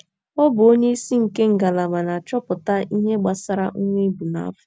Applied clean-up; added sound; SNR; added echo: none; none; none; none.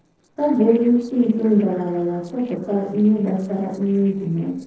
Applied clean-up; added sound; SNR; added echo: neural separator model SepFormer DNS4.